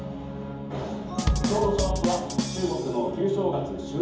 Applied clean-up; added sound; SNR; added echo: none; Drum kit; 1 dB; reverberation time 1.2 s.